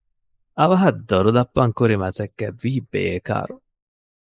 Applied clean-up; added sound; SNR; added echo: neural mask model Resemble Enhance denoiser.